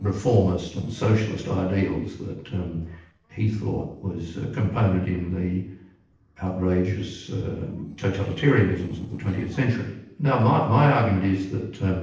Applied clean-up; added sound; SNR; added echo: neural separator model SepFormer DNS4.